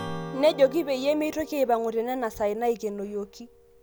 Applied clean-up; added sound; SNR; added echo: none; Strum; 15 dB; none.